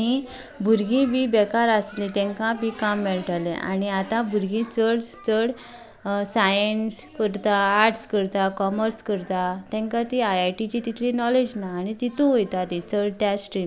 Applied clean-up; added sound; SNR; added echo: none; none; none; none.